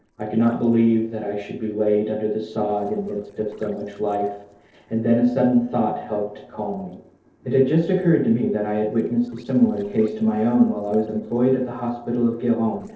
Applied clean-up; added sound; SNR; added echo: neural separator model SepFormer DNS4.